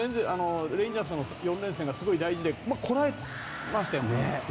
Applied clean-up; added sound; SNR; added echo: none; Electric guitar + Harmonica; 18 dB; none.